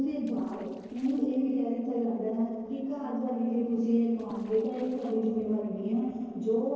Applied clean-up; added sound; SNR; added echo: neural separator model SepFormer DNS4.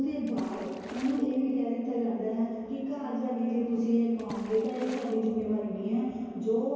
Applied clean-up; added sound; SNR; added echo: none; Water / Splash, splatter; 18 dB; reverberation time 2.2 s.